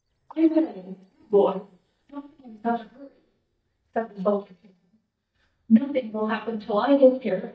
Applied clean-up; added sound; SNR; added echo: neural mask model DeepFilterNet 3.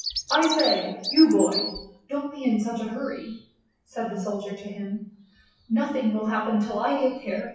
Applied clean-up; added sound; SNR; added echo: classical method WPE with log-MMSE.